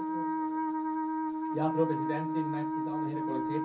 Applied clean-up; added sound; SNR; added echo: none; Wind instrument, woodwind instrument; -5 dB; reverberation time 0.3 s.